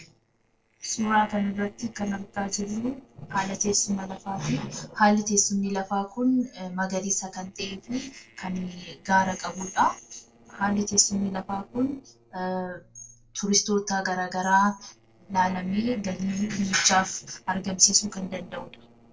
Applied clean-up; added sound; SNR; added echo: neural separator model SepFormer DNS4.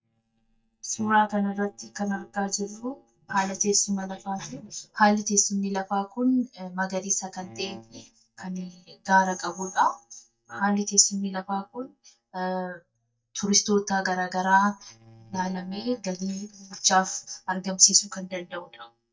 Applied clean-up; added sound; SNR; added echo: neural mask model DeepFilterNet 3.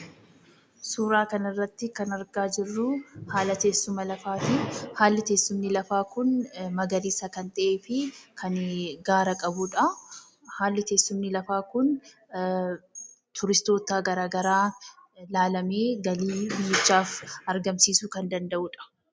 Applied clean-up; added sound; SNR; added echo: none; none; none; none.